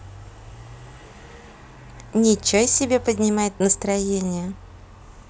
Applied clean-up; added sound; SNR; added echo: none; none; none; none.